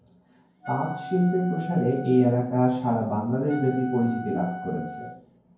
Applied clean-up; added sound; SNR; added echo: none; Wind instrument, woodwind instrument; 13 dB; reverberation time 0.9 s.